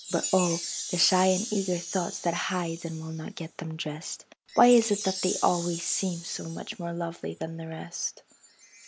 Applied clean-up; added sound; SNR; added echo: none; Chime; 10 dB; none.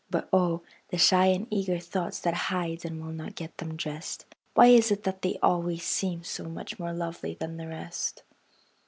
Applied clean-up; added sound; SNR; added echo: none; none; none; none.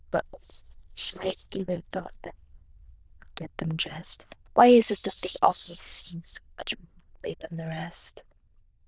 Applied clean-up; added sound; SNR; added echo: neural diffusion model UNIVERSE++.